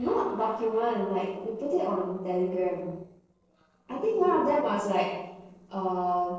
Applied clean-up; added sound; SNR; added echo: neural separator model SepFormer DNS4.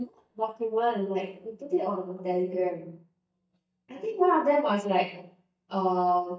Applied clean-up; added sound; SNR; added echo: neural mask model DeepFilterNet 3.